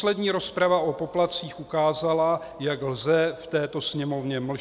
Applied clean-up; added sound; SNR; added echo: none; none; none; none.